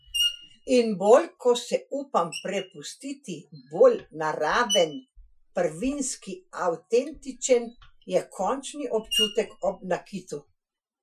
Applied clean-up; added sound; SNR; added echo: classical method Wiener filter.